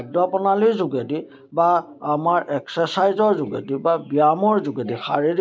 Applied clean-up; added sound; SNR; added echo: none; none; none; none.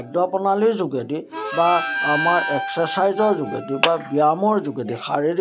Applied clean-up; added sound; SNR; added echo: none; Clapping + Harmonica; 7 dB; none.